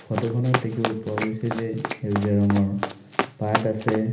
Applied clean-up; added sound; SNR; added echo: none; Run; 5 dB; reverberation time 1.0 s.